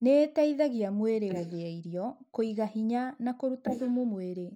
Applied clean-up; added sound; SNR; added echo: neural mask model Resemble Enhance denoiser.